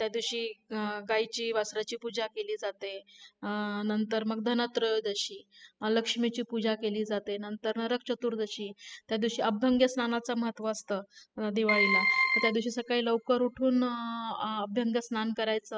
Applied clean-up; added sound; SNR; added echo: classical method spectral subtraction.